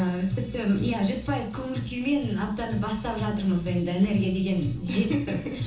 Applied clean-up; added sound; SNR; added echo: none; none; none; reverberation time 1.2 s.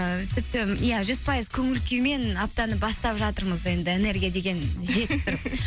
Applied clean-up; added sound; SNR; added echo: none; none; none; none.